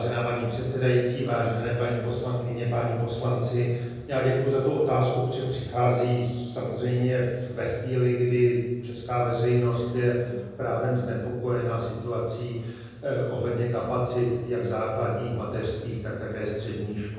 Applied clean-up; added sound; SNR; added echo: none; none; none; reverberation time 1.3 s.